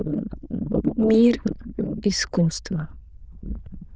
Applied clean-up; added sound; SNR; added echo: neural diffusion model UNIVERSE++.